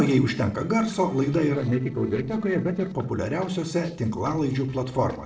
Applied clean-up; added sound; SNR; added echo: neural separator model SepFormer DNS4.